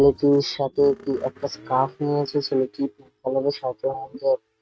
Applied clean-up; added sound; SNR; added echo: neural mask model RNNoise.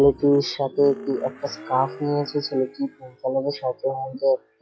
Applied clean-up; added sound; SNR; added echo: classical method log-MMSE.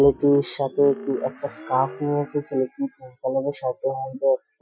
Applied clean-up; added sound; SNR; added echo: classical method Wiener filter.